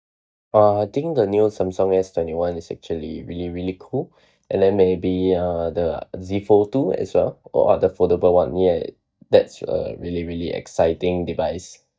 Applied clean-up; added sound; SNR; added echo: neural mask model DeepFilterNet 3.